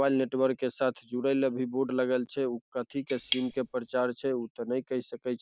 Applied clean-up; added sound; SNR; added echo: neural mask model DeepFilterNet 3.